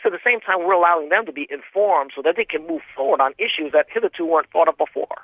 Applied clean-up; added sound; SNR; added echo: none; none; none; none.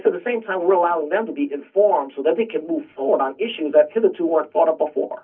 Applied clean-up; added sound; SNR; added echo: none; none; none; reverberation time 0.4 s.